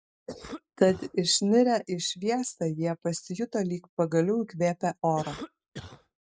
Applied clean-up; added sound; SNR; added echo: neural mask model Resemble Enhance denoiser.